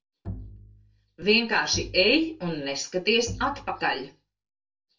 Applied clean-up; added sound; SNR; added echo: none; Bowed string instrument; 15 dB; reverberation time 0.2 s.